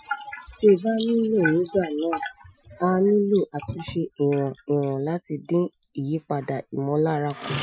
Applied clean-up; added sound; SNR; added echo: classical method Wiener filter.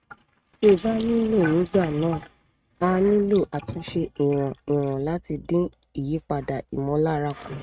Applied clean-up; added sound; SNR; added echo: neural mask model RNNoise.